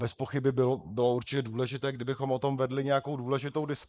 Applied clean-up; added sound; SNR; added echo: neural mask model Resemble Enhance denoiser.